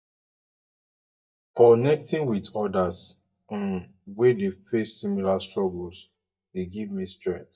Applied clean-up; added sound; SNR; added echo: neural mask model DeepFilterNet 3.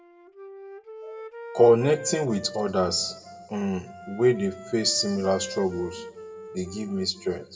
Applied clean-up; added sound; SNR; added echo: none; Wind instrument, woodwind instrument; 15 dB; reverberation time 1.2 s.